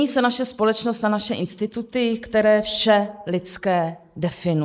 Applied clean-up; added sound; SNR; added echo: neural mask model Resemble Enhance denoiser.